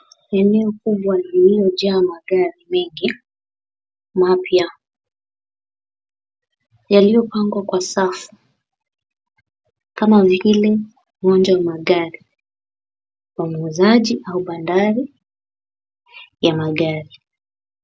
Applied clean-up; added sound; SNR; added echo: none; none; none; none.